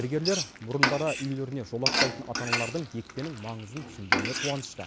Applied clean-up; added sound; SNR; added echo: none; Frying (food); -1 dB; none.